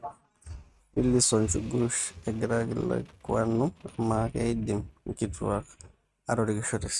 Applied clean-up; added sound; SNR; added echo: neural mask model RNNoise.